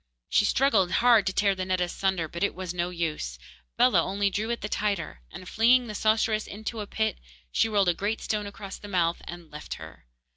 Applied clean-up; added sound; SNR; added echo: none; none; none; none.